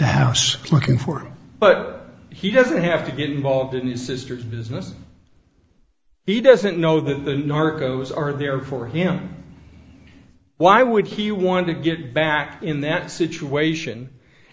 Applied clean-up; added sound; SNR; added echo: none; none; none; none.